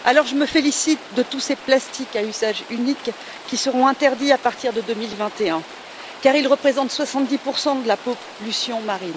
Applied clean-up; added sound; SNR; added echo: none; Rain; 17 dB; none.